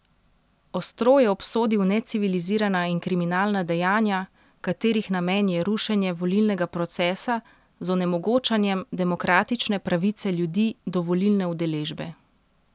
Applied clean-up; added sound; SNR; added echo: none; none; none; none.